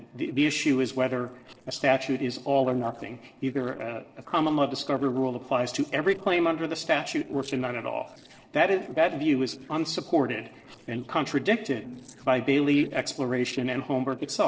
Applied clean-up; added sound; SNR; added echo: neural separator model SepFormer DNS4.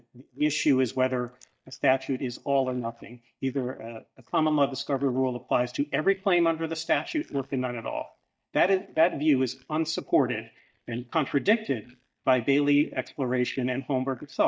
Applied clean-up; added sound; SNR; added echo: neural mask model DeepFilterNet 3.